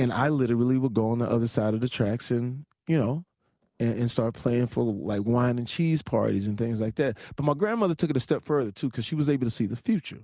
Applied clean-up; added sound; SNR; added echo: none; none; none; none.